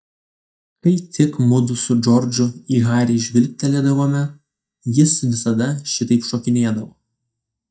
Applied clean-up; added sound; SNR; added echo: neural mask model DeepFilterNet 3.